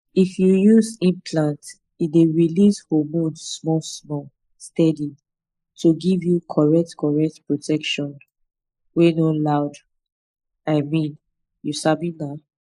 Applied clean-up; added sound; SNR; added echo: neural mask model Resemble Enhance denoiser.